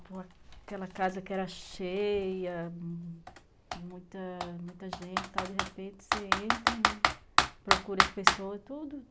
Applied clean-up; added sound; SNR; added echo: none; Computer keyboard; -4 dB; none.